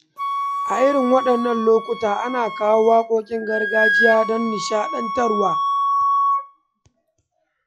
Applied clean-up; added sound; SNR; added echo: classical method log-MMSE.